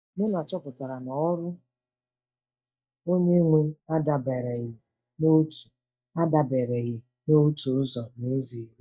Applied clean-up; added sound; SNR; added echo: neural mask model DeepFilterNet 3.